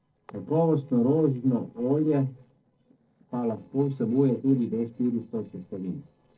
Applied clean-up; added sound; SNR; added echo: neural separator model SepFormer DNS4.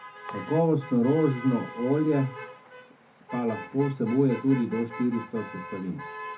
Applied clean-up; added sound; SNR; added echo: none; Motor vehicle (road); 14 dB; reverberation time 0.3 s.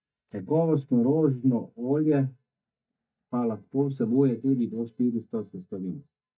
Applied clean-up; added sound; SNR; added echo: neural mask model DeepFilterNet 3.